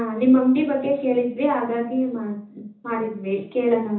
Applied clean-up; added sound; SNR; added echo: none; none; none; reverberation time 0.6 s.